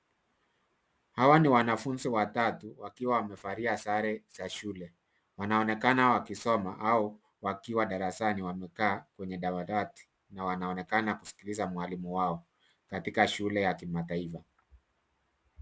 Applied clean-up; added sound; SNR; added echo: none; none; none; none.